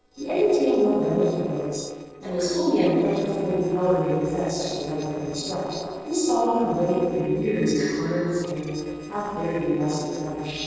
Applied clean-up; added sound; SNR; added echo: neural separator model SepFormer DNS4.